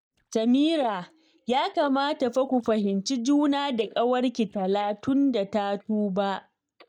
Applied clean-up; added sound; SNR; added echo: neural mask model DeepFilterNet 3.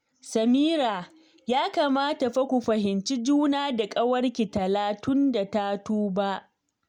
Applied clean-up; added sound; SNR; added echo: none; none; none; none.